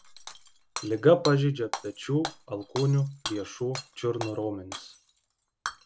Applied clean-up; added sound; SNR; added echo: none; Shatter / Hammer; 12 dB; none.